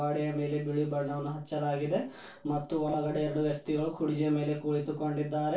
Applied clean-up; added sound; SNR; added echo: neural separator model SepFormer DNS4.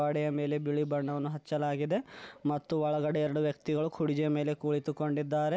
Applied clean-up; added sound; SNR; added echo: none; none; none; none.